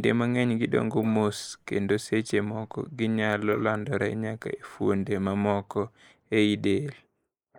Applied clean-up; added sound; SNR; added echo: neural mask model Resemble Enhance denoiser.